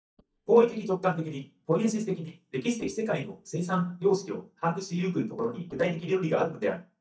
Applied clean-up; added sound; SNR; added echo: neural mask model DeepFilterNet 3.